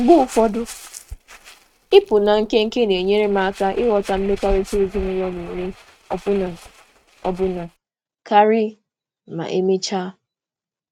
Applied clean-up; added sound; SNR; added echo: neural mask model RNNoise.